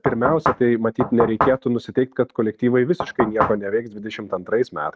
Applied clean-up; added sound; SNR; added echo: neural mask model RNNoise.